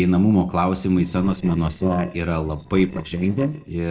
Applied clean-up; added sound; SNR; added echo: neural separator model SepFormer DNS4.